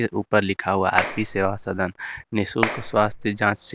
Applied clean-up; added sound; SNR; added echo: none; Clapping; 8 dB; none.